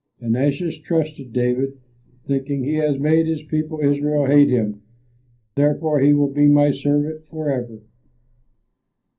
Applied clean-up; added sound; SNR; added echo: none; none; none; reverberation time 0.3 s.